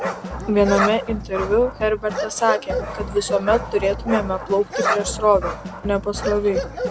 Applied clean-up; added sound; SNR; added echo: none; Bark + Drum / Drum kit; 5 dB; none.